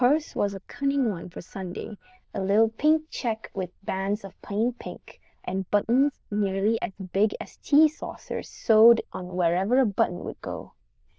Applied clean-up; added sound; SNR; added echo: neural diffusion model UNIVERSE++.